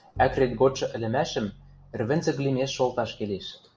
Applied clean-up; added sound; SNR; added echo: none; Bowed string instrument; 18 dB; none.